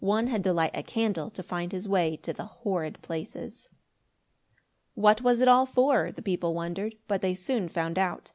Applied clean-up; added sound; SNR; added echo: none; none; none; none.